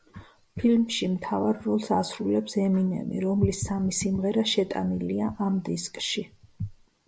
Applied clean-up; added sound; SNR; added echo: none; none; none; none.